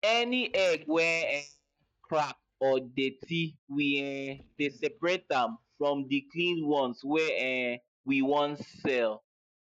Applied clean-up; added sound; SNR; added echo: neural mask model DeepFilterNet 3.